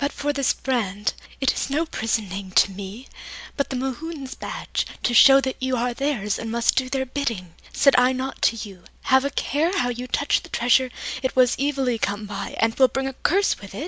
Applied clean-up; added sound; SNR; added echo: none; none; none; none.